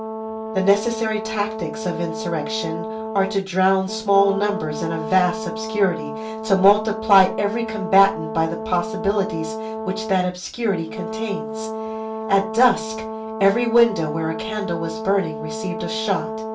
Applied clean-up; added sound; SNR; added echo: none; Brass instrument; 7 dB; reverberation time 0.2 s.